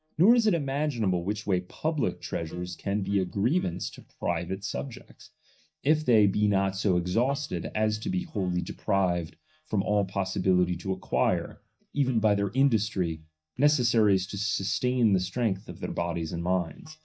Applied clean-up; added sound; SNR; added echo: neural mask model DeepFilterNet 3.